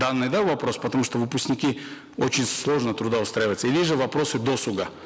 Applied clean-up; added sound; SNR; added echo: none; none; none; none.